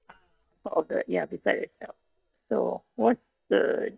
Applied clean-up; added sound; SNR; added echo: neural mask model DeepFilterNet 3.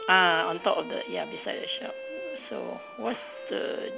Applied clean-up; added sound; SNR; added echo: none; Bowed string instrument; 10 dB; none.